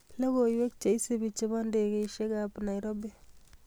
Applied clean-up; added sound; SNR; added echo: none; none; none; none.